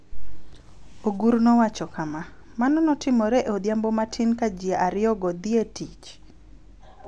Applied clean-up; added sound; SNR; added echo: none; none; none; none.